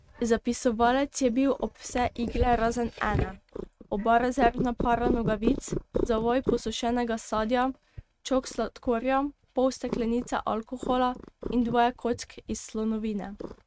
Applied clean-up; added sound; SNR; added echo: neural mask model RNNoise.